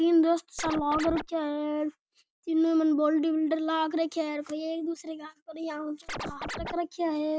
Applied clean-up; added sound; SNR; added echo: none; Scratching (performance technique); 8 dB; none.